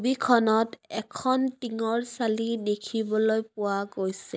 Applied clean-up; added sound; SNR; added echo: none; none; none; none.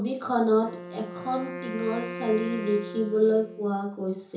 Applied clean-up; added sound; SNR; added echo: none; Wind instrument, woodwind instrument; 12 dB; reverberation time 0.6 s.